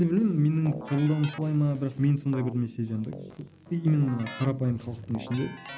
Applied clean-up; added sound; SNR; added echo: none; Keyboard (musical); 16 dB; none.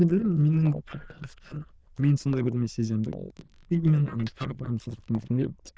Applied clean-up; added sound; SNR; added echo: neural diffusion model UNIVERSE++.